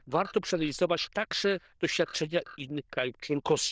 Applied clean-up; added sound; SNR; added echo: neural diffusion model UNIVERSE++.